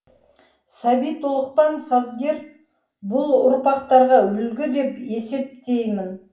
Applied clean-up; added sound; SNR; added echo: none; none; none; reverberation time 0.3 s.